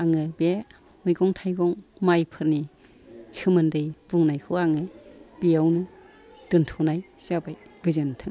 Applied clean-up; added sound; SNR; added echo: none; none; none; none.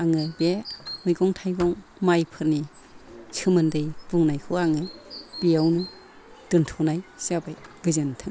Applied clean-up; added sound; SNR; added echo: none; Squeak + Chirp, tweet; 17 dB; none.